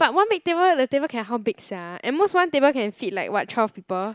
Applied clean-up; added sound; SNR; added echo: none; none; none; none.